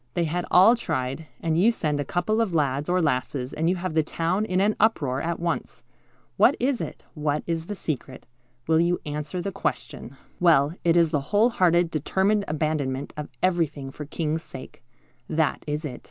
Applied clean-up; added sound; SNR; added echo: none; none; none; none.